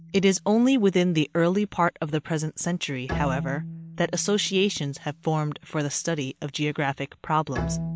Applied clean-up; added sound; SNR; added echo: none; Bowed string instrument; 12 dB; none.